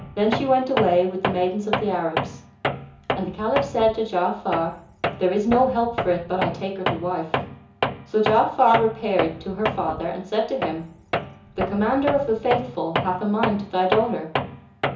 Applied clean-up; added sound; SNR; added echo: none; Tools; 6 dB; reverberation time 0.6 s.